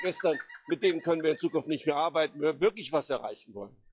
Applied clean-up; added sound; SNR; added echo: classical method log-MMSE.